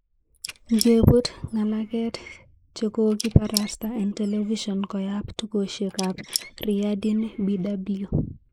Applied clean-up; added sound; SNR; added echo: neural mask model Resemble Enhance denoiser.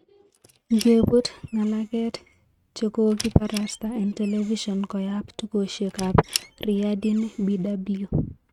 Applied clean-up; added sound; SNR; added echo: neural mask model RNNoise.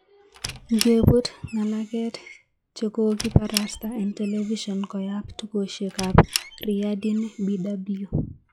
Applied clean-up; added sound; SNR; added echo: classical method log-MMSE.